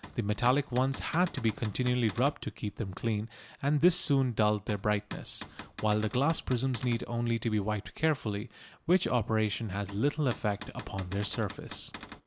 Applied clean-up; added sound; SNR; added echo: none; Cupboard open or close / Door; 16 dB; none.